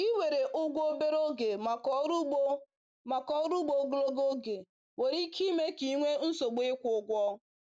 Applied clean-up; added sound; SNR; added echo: none; none; none; none.